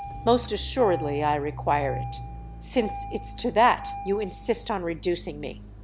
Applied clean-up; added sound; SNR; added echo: none; Engine starting; 9 dB; none.